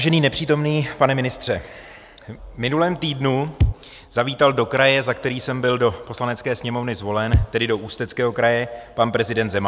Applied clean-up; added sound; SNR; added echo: none; Bass drum; -1 dB; none.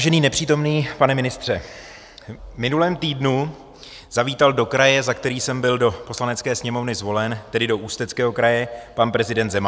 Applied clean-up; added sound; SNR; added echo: none; none; none; none.